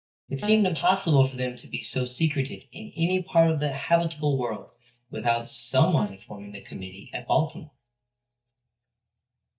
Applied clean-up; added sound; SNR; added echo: neural mask model DeepFilterNet 3.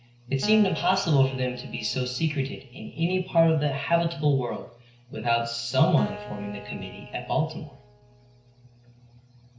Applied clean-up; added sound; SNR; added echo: none; Acoustic guitar; 16 dB; reverberation time 0.5 s.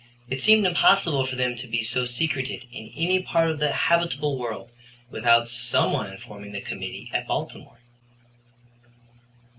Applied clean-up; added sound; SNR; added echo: none; none; none; none.